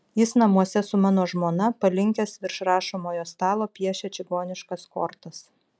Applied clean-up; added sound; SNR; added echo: none; none; none; none.